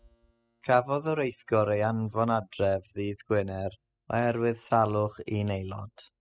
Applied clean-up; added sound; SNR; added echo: classical method spectral subtraction.